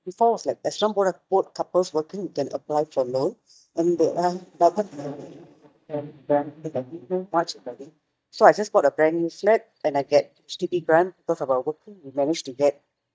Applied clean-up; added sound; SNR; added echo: neural mask model DeepFilterNet 3.